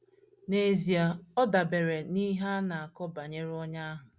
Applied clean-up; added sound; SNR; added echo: none; none; none; none.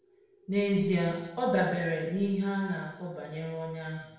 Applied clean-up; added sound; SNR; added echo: none; none; none; reverberation time 0.9 s.